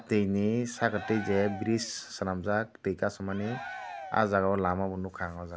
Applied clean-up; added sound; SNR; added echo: none; Cheering; 13 dB; none.